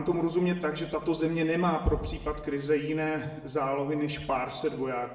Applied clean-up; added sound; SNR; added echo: none; none; none; reverberation time 0.7 s.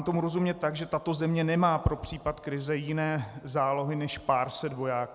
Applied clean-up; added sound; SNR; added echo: none; none; none; none.